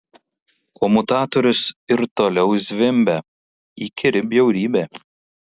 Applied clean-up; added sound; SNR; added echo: none; none; none; none.